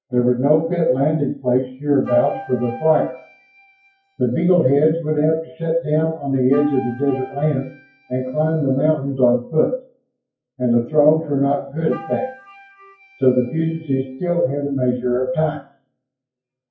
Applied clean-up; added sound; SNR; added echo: classical method WPE with log-MMSE.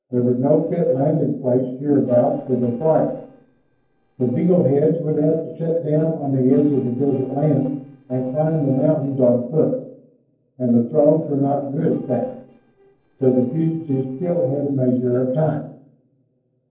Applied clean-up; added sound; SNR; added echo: neural separator model SepFormer DNS4.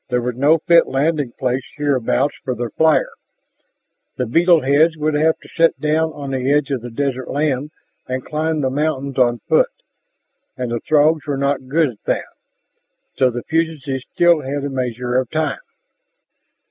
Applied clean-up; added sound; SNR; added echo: none; none; none; none.